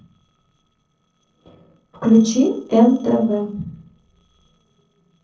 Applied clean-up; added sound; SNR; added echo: neural separator model SepFormer DNS4.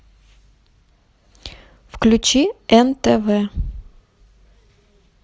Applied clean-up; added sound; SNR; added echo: none; none; none; none.